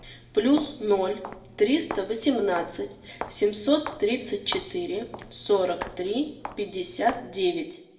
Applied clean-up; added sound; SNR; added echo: none; Walk, footsteps; 16 dB; reverberation time 0.6 s.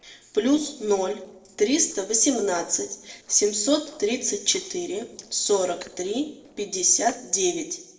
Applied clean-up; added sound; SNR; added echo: neural separator model SepFormer DNS4.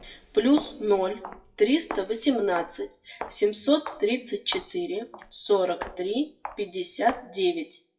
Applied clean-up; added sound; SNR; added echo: classical method WPE with log-MMSE.